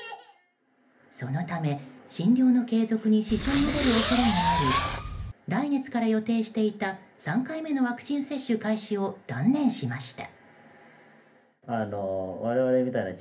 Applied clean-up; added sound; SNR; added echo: none; Fireworks; -5 dB; reverberation time 0.3 s.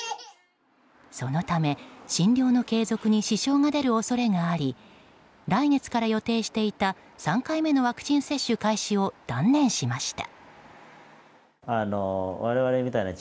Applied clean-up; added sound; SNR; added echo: none; none; none; none.